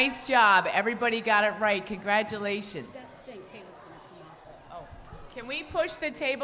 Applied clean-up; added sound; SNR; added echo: none; none; none; none.